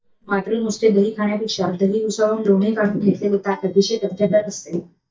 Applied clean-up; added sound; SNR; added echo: neural mask model DeepFilterNet 3.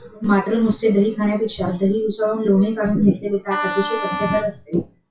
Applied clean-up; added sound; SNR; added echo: classical method WPE with log-MMSE.